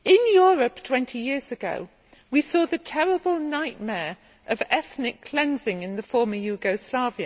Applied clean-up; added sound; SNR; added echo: none; none; none; none.